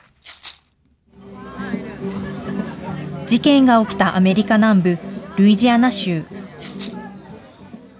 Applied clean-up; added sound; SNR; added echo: none; Rattle (instrument); 15 dB; none.